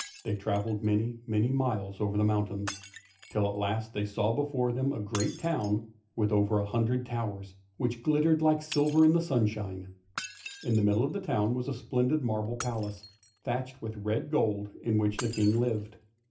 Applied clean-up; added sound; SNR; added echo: none; Shatter; 19 dB; reverberation time 0.3 s.